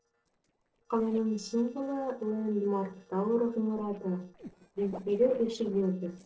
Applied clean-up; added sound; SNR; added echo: neural separator model SepFormer DNS4.